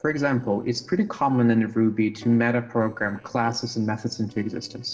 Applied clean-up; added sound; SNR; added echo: neural separator model SepFormer DNS4.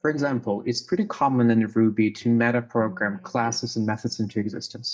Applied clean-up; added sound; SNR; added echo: neural mask model DeepFilterNet 3.